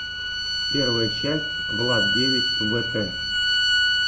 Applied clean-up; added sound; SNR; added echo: none; Bowed string instrument; -5 dB; none.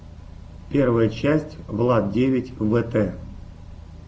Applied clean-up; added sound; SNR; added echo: none; none; none; none.